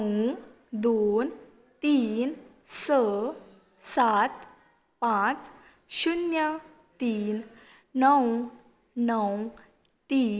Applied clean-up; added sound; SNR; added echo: none; none; none; none.